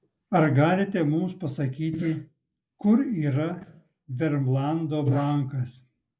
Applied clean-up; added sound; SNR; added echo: neural mask model Resemble Enhance denoiser.